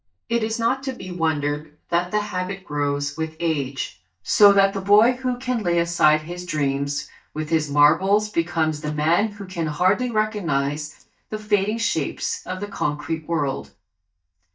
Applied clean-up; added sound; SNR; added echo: neural mask model DeepFilterNet 3.